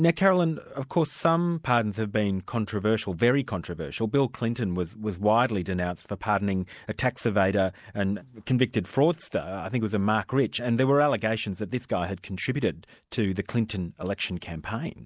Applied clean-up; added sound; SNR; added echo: none; none; none; none.